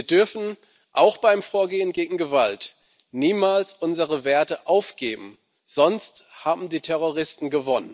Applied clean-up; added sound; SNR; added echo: none; none; none; none.